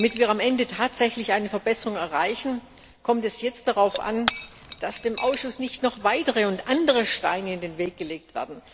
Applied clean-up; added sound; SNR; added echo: none; Shatter / Crushing; 15 dB; none.